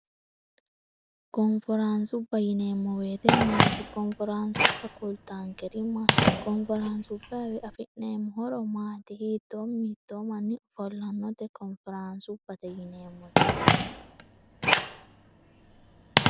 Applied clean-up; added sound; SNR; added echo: none; Telephone; -2 dB; none.